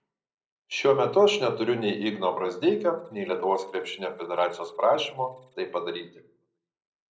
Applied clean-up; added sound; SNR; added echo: neural separator model SepFormer DNS4.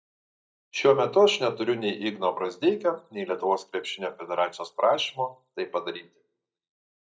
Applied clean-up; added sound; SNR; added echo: neural mask model DeepFilterNet 3.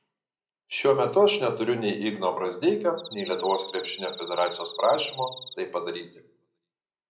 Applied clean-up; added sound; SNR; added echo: none; Cricket; 12 dB; reverberation time 0.5 s.